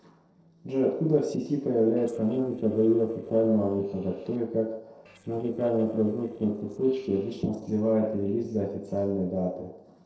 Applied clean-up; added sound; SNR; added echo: neural separator model SepFormer DNS4.